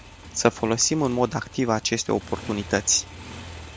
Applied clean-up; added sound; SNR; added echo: none; Motorcycle; 16 dB; none.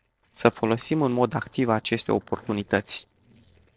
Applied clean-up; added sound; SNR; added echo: neural separator model SepFormer DNS4.